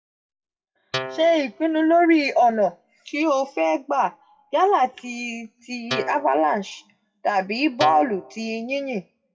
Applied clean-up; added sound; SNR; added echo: classical method WPE with log-MMSE.